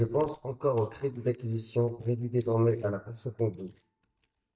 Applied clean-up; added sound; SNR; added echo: neural mask model DeepFilterNet 3.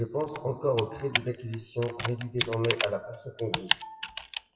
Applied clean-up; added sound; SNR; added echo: classical method WPE with log-MMSE.